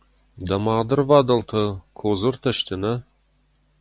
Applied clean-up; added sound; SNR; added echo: none; none; none; none.